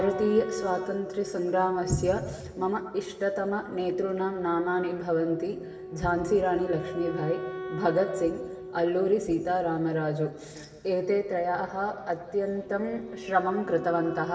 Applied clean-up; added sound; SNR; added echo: none; Wind instrument, woodwind instrument; 12 dB; reverberation time 1.4 s.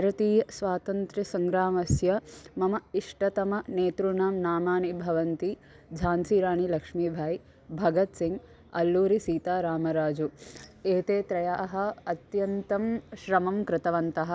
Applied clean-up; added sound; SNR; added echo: none; none; none; none.